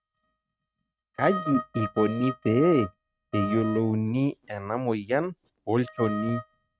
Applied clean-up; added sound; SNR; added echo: neural mask model RNNoise.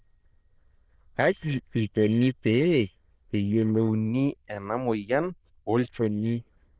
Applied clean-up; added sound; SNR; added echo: neural diffusion model UNIVERSE++.